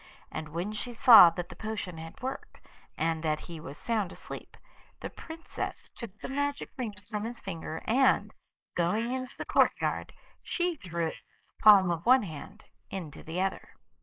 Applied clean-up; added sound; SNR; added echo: neural mask model Resemble Enhance denoiser.